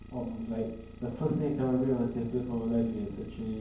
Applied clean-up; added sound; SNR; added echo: none; Idling; 14 dB; reverberation time 0.9 s.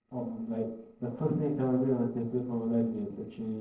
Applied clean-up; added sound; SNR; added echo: neural separator model SepFormer DNS4.